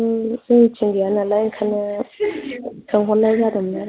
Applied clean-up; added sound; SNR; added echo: none; none; none; none.